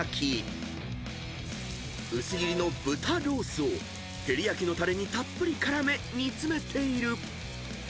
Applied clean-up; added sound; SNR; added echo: none; none; none; none.